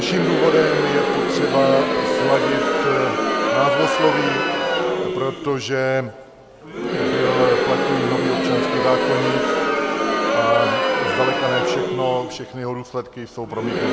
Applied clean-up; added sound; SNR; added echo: none; Crowd; -2 dB; none.